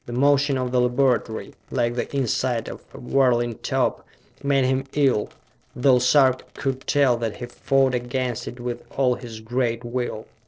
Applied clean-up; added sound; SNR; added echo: neural separator model SepFormer DNS4.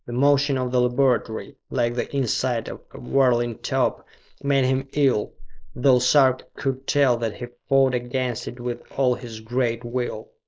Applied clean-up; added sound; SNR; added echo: neural mask model Resemble Enhance denoiser.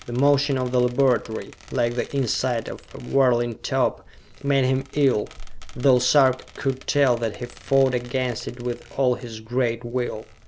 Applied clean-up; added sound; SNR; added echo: none; Hands + Squeak; 20 dB; none.